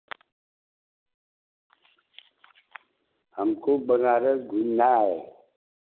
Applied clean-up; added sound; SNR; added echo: none; none; none; none.